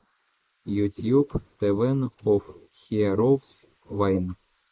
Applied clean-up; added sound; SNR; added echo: neural mask model Resemble Enhance denoiser.